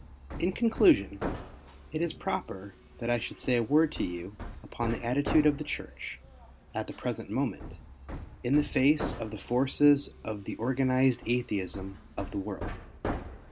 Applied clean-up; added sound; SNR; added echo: none; Hammer; 11 dB; none.